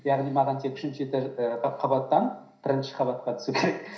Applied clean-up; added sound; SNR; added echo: none; none; none; reverberation time 0.5 s.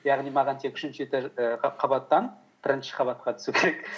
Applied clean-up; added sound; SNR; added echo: none; none; none; none.